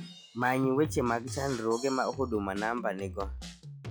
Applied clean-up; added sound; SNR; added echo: classical method log-MMSE.